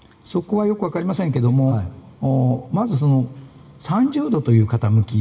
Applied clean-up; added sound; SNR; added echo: none; none; none; reverberation time 2.4 s.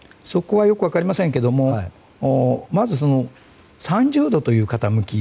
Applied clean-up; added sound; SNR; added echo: none; none; none; none.